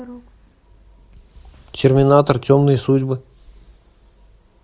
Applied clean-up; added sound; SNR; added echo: none; none; none; none.